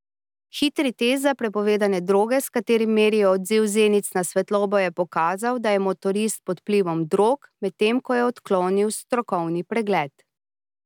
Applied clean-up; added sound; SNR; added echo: none; none; none; none.